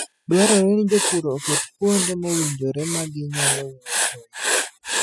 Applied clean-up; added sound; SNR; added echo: classical method spectral subtraction.